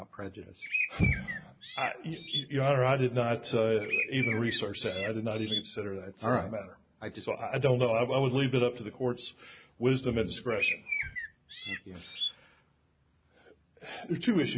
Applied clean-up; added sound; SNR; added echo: none; Bird; 4 dB; none.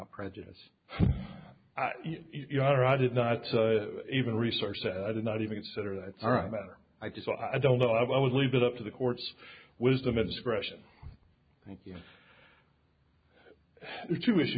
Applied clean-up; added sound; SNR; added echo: none; none; none; none.